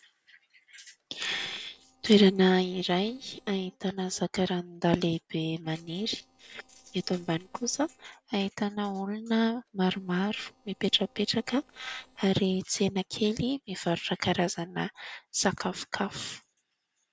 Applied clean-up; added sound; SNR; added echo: neural separator model SepFormer DNS4.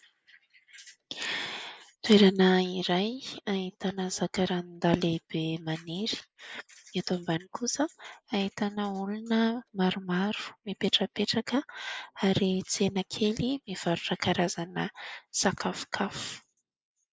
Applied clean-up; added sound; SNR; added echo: neural mask model Resemble Enhance denoiser.